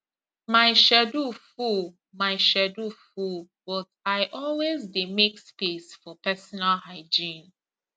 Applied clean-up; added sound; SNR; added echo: none; none; none; none.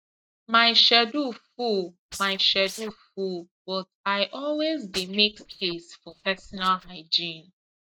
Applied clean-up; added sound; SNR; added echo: neural mask model DeepFilterNet 3.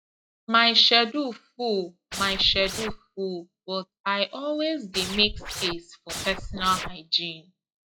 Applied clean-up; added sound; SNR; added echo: classical method log-MMSE.